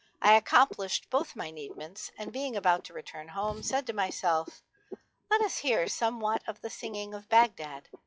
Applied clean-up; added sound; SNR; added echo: classical method log-MMSE.